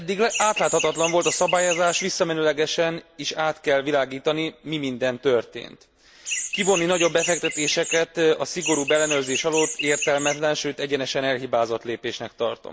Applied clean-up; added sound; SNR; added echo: none; Chirp, tweet; 5 dB; none.